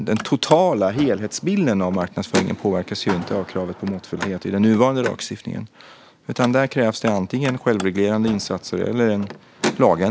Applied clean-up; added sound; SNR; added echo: none; Car; 12 dB; none.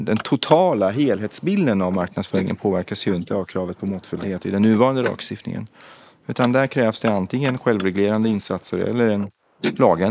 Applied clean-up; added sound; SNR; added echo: neural mask model Resemble Enhance denoiser.